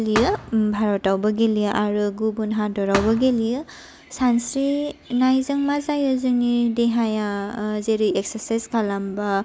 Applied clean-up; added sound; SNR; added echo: none; Thump, thud; 11 dB; none.